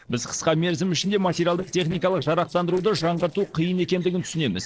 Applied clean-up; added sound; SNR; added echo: neural separator model SepFormer DNS4.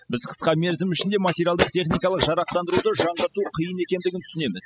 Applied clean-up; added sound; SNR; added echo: classical method spectral subtraction.